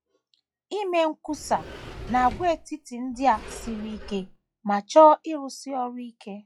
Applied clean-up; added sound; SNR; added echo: classical method log-MMSE.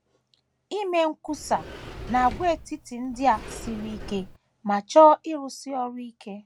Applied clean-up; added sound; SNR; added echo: none; Sliding door; 14 dB; none.